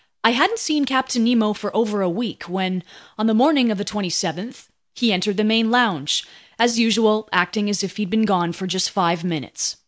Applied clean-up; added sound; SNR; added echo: none; none; none; none.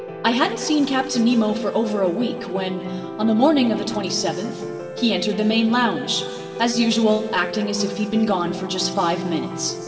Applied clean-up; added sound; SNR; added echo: none; Piano; 9 dB; reverberation time 2.2 s.